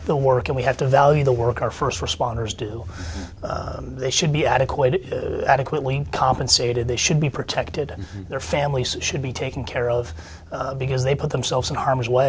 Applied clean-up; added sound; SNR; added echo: none; none; none; none.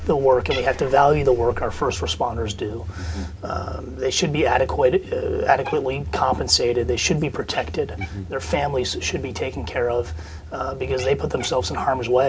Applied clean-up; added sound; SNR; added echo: none; Cat; 18 dB; reverberation time 0.3 s.